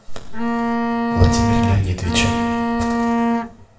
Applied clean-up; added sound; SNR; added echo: none; Bowed string instrument; -2 dB; reverberation time 1.0 s.